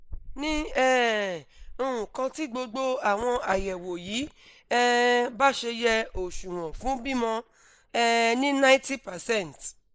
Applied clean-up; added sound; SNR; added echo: neural mask model Resemble Enhance denoiser.